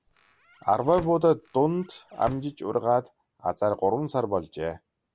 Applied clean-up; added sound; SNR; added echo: none; Squeak / Slam / Wood; 19 dB; none.